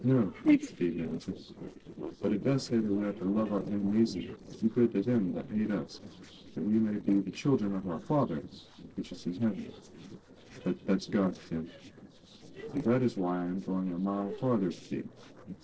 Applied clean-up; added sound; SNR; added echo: neural separator model SepFormer DNS4.